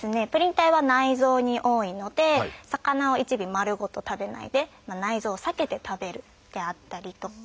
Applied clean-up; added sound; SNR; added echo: none; none; none; none.